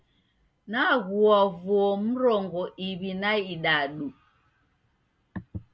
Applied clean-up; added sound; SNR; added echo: none; none; none; none.